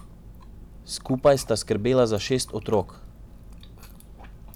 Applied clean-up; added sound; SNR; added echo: none; Chewing, mastication; 17 dB; none.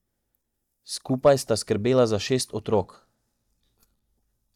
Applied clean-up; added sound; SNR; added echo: neural mask model DeepFilterNet 3.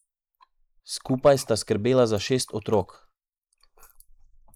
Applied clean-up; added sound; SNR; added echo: neural mask model Resemble Enhance denoiser.